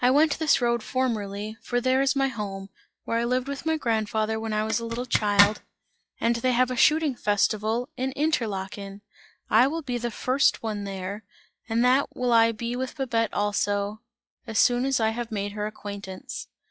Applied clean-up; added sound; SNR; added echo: classical method log-MMSE.